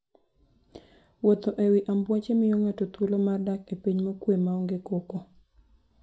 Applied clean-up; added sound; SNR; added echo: none; none; none; reverberation time 0.3 s.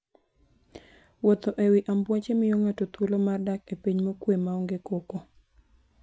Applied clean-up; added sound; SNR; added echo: none; none; none; none.